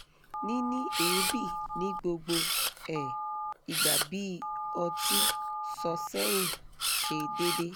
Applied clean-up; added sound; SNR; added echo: none; Camera + Telephone; -3 dB; none.